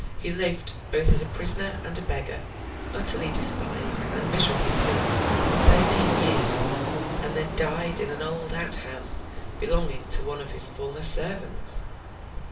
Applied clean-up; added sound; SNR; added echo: none; Fixed-wing aircraft, airplane; 2 dB; reverberation time 0.3 s.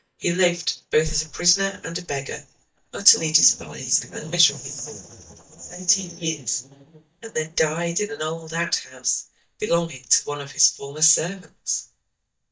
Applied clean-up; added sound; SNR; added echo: neural mask model DeepFilterNet 3.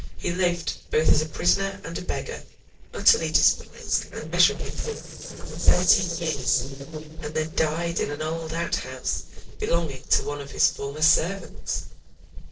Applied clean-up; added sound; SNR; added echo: neural separator model SepFormer DNS4.